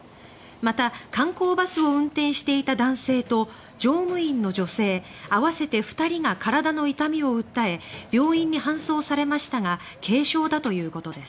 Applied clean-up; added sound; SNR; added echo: none; none; none; none.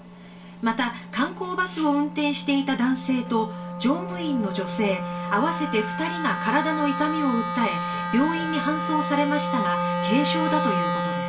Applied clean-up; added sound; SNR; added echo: none; Wind instrument, woodwind instrument; 3 dB; reverberation time 0.2 s.